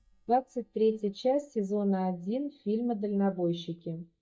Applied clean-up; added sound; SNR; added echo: neural mask model DeepFilterNet 3.